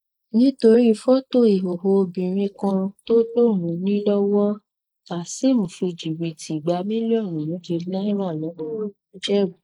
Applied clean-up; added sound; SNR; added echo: neural mask model Resemble Enhance denoiser.